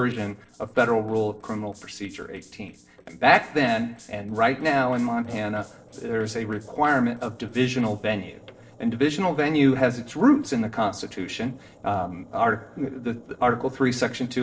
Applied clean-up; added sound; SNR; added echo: neural separator model SepFormer DNS4.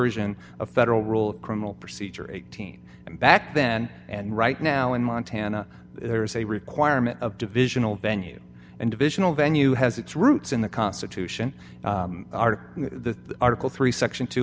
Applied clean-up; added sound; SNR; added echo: none; none; none; none.